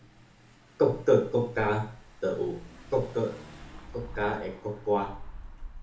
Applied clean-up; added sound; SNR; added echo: none; Engine / Car; 15 dB; reverberation time 0.8 s.